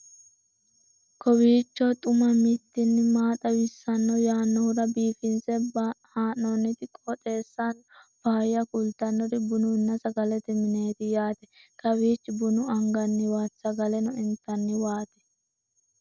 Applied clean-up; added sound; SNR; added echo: none; none; none; none.